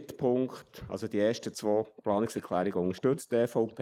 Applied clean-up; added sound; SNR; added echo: neural mask model Resemble Enhance denoiser.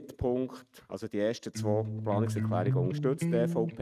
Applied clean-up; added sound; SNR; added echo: neural mask model RNNoise.